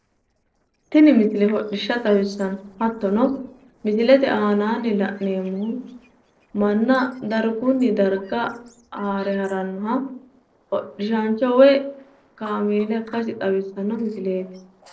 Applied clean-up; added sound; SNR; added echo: neural separator model SepFormer DNS4.